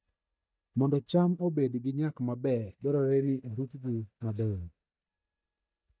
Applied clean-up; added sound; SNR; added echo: neural mask model DeepFilterNet 3.